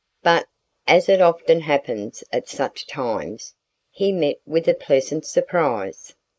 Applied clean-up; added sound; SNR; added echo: neural mask model Resemble Enhance denoiser.